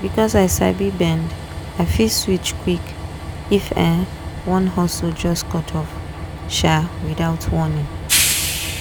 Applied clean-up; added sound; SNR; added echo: none; Train; 6 dB; none.